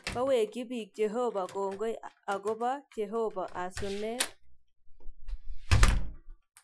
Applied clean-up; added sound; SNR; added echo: classical method Wiener filter.